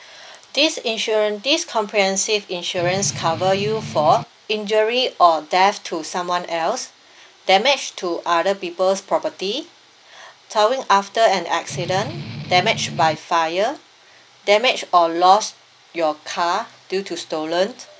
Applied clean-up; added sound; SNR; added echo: none; Strum; 10 dB; none.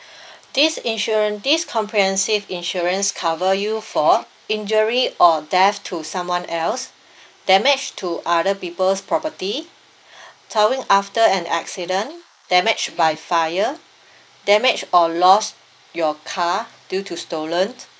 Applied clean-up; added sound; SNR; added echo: neural mask model Resemble Enhance denoiser.